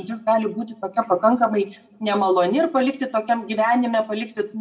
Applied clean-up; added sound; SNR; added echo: none; none; none; reverberation time 0.4 s.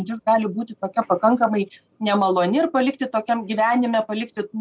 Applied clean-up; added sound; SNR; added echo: none; none; none; none.